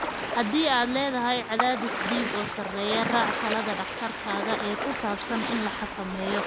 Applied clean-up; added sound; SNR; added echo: none; Ocean; 3 dB; none.